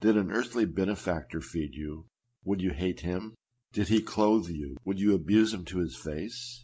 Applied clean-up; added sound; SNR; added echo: none; none; none; none.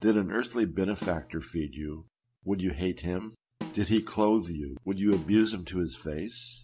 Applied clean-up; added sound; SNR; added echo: none; Snare drum; 15 dB; none.